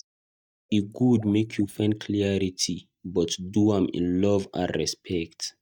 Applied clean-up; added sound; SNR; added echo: neural mask model DeepFilterNet 3.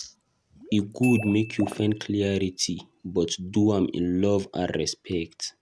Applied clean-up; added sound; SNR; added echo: none; Glockenspiel + Water / Liquid; 17 dB; none.